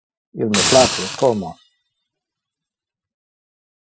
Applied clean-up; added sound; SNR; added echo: classical method Wiener filter.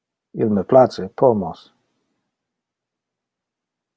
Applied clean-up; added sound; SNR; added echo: none; none; none; none.